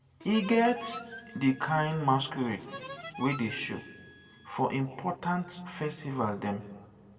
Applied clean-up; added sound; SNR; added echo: none; Harmonica; 13 dB; reverberation time 1.3 s.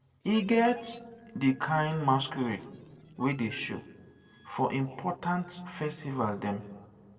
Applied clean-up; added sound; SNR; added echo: neural separator model SepFormer DNS4.